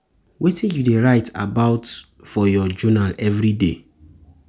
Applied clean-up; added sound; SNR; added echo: none; none; none; none.